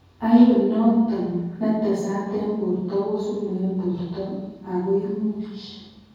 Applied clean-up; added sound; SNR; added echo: none; none; none; reverberation time 1.3 s.